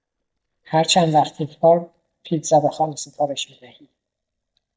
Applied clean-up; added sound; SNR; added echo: neural mask model DeepFilterNet 3.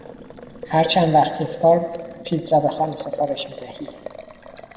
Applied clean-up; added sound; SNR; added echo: none; Boiling; 14 dB; reverberation time 1.4 s.